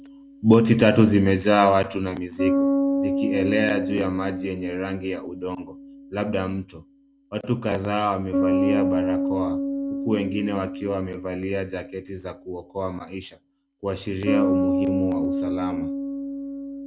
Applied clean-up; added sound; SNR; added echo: none; Bass guitar; 2 dB; none.